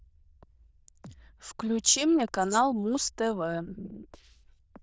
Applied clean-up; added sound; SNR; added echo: neural diffusion model UNIVERSE++.